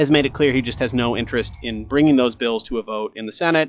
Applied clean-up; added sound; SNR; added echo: classical method log-MMSE.